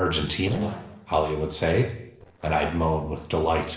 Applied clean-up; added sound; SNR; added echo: neural separator model SepFormer DNS4.